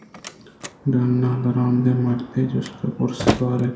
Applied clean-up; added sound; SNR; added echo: none; Slam; 8 dB; reverberation time 0.6 s.